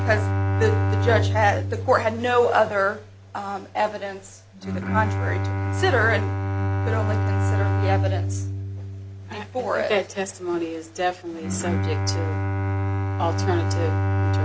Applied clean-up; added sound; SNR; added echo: none; Bowed string instrument; -1 dB; none.